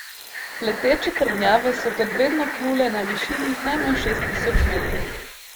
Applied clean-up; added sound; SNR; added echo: neural mask model Resemble Enhance denoiser.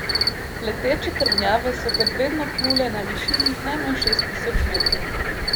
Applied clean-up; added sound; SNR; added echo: none; Cricket; -3 dB; none.